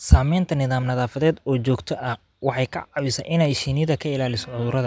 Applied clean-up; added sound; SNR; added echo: none; none; none; none.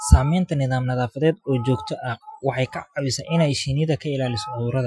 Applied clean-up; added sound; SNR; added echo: classical method Wiener filter.